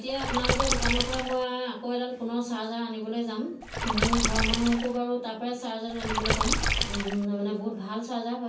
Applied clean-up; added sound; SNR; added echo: none; Water / Splash, splatter; -3 dB; reverberation time 0.3 s.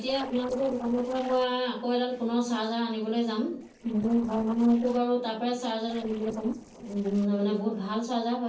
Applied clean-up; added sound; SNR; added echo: neural separator model SepFormer DNS4.